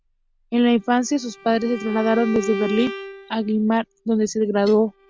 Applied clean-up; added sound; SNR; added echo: none; Bowed string instrument; 13 dB; none.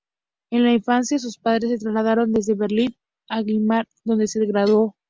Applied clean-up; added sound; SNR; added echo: none; none; none; none.